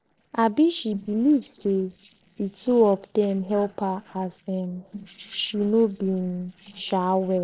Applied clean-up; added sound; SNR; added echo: neural separator model SepFormer DNS4.